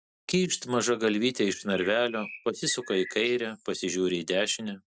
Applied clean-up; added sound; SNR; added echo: none; Bird; 17 dB; none.